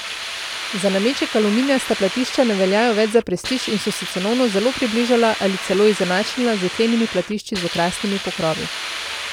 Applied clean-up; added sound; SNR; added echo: none; Hiss; 8 dB; none.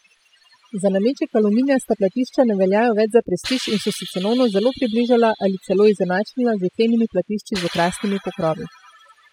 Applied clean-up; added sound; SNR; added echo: classical method spectral subtraction.